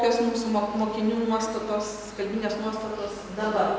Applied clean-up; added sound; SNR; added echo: none; none; none; none.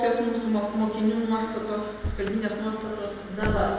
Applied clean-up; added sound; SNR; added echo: none; Slam / Car; 10 dB; reverberation time 0.6 s.